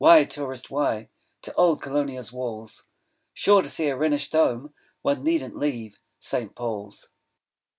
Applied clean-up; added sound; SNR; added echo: none; none; none; none.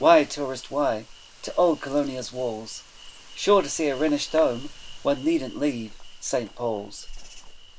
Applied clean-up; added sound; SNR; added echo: none; Insect; 16 dB; none.